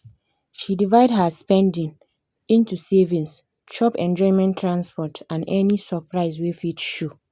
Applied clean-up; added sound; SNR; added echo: none; none; none; none.